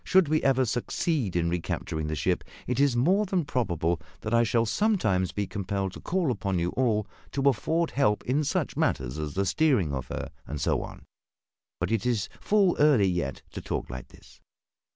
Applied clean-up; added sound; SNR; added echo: none; none; none; none.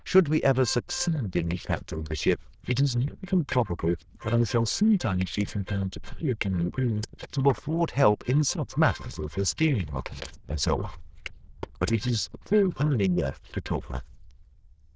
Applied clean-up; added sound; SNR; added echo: neural diffusion model UNIVERSE++.